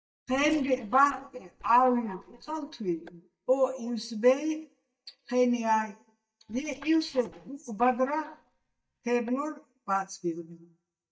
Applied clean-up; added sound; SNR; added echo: neural mask model DeepFilterNet 3.